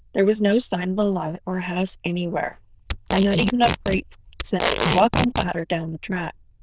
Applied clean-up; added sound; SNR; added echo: neural diffusion model UNIVERSE++.